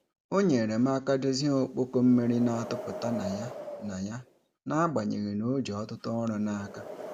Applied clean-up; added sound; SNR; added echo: none; Wind; 15 dB; none.